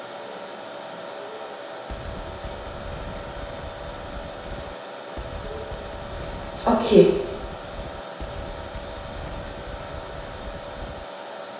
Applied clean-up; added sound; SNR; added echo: none; Wind; 9 dB; reverberation time 0.8 s.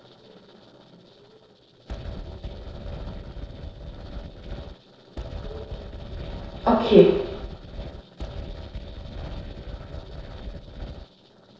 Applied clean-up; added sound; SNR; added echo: neural separator model SepFormer DNS4.